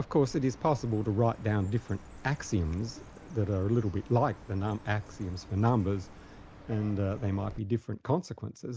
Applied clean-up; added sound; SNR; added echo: none; Chirp, tweet; 19 dB; none.